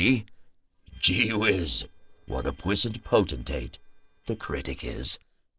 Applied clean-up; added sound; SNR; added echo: neural separator model SepFormer DNS4.